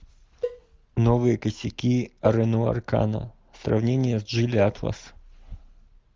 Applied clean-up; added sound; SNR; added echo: none; Cowbell; 12 dB; none.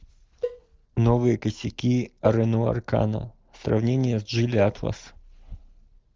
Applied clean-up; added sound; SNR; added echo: neural separator model SepFormer DNS4.